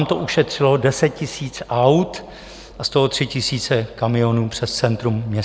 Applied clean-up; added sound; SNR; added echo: none; none; none; none.